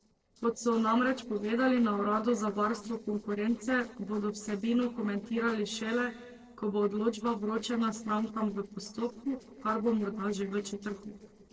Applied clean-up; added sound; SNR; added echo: neural separator model SepFormer DNS4.